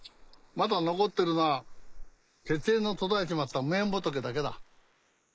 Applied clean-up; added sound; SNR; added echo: neural mask model Resemble Enhance denoiser.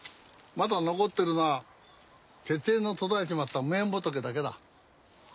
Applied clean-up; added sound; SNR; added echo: none; none; none; none.